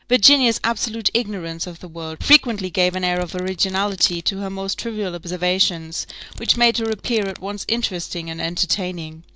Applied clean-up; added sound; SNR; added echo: neural mask model DeepFilterNet 3.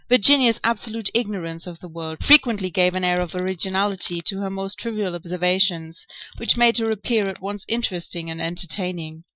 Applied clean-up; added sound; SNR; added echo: classical method Wiener filter.